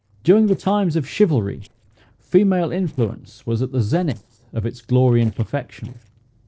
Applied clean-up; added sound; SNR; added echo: neural separator model SepFormer DNS4.